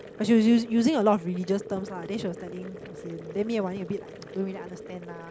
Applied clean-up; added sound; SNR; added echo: none; Boiling; 15 dB; none.